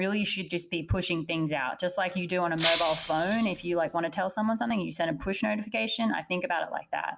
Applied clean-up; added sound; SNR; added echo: none; Shatter; 6 dB; none.